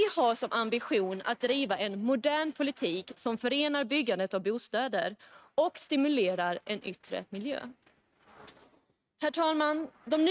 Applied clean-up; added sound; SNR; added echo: neural mask model RNNoise.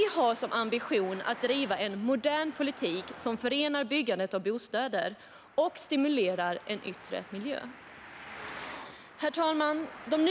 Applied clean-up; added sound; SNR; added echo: none; Traffic noise, roadway noise; 17 dB; none.